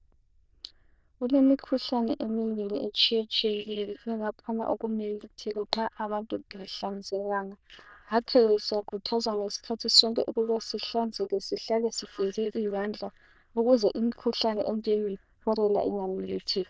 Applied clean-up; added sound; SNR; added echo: neural diffusion model UNIVERSE++.